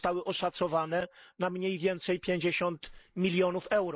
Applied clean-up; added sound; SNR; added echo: neural mask model Resemble Enhance denoiser.